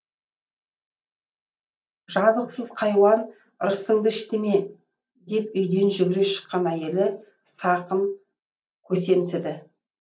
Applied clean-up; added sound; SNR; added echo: none; none; none; none.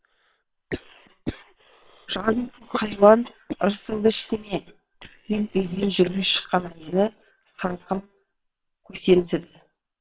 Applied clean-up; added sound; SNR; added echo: neural separator model SepFormer WHAM!.